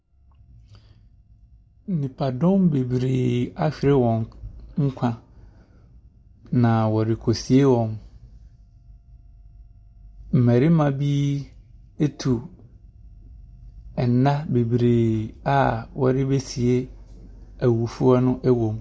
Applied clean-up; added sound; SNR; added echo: none; none; none; none.